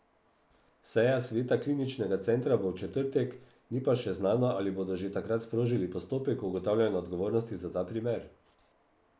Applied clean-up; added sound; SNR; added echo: none; none; none; none.